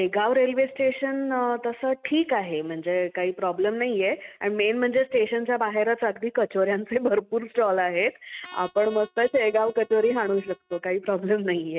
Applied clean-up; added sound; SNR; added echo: neural mask model RNNoise.